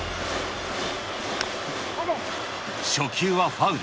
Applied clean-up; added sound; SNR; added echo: none; none; none; none.